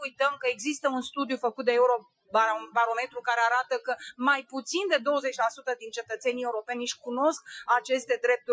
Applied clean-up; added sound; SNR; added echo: classical method Wiener filter.